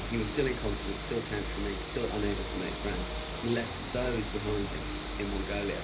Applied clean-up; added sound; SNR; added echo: none; Train; -1 dB; reverberation time 0.3 s.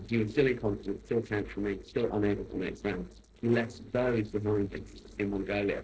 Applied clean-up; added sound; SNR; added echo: neural separator model SepFormer DNS4.